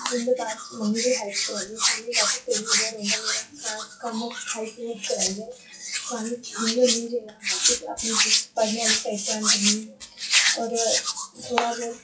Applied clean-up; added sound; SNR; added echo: classical method WPE with log-MMSE.